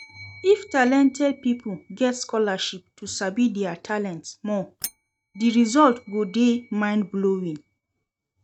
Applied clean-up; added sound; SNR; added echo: neural mask model RNNoise.